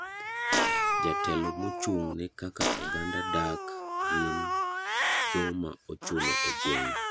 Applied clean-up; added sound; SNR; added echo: none; Cat + Fart; -5 dB; none.